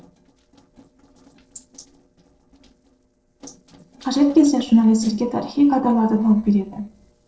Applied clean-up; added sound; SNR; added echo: neural separator model SepFormer DNS4.